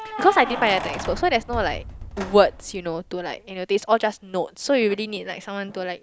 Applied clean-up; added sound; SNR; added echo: none; Keys jangling; 12 dB; none.